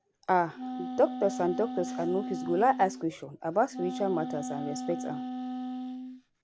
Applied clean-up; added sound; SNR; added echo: none; Wind instrument, woodwind instrument; 7 dB; none.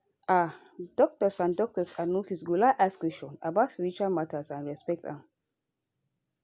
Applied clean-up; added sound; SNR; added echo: none; none; none; none.